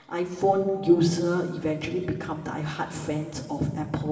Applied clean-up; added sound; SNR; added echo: none; none; none; reverberation time 1.9 s.